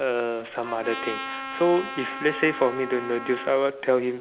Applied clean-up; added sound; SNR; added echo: none; Trumpet; 10 dB; none.